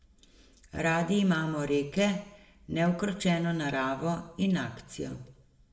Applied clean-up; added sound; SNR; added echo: none; none; none; reverberation time 0.7 s.